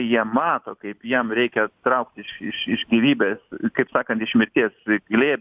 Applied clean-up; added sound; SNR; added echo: none; none; none; none.